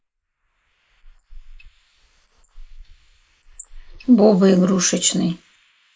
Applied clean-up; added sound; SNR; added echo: neural mask model Resemble Enhance denoiser.